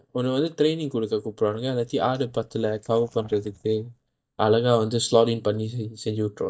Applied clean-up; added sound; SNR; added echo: neural mask model DeepFilterNet 3.